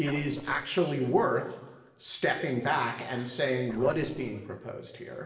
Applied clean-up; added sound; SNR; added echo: neural separator model SepFormer DNS4.